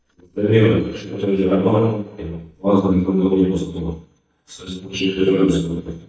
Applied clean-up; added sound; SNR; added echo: neural mask model DeepFilterNet 3.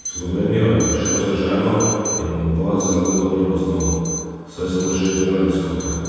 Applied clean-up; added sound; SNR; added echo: none; Alarm; 11 dB; reverberation time 2.1 s.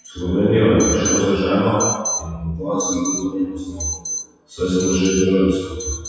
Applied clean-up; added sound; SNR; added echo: classical method WPE with log-MMSE.